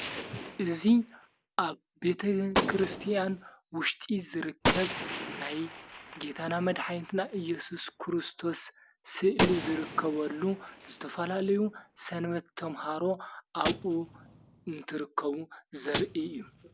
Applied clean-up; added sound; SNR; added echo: none; Gunshot, gunfire; 6 dB; none.